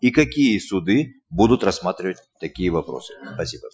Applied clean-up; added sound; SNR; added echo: classical method Wiener filter.